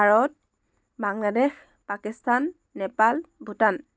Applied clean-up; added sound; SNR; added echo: none; none; none; none.